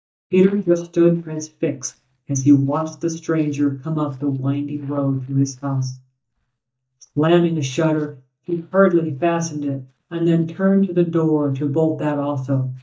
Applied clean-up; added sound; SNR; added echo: neural mask model DeepFilterNet 3.